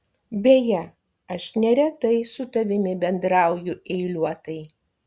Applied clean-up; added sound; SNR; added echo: none; none; none; none.